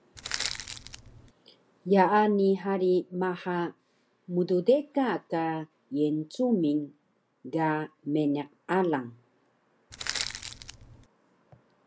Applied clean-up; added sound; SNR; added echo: none; Crushing; 8 dB; none.